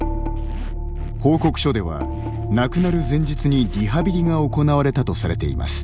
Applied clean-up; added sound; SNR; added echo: none; Zipper (clothing); 18 dB; none.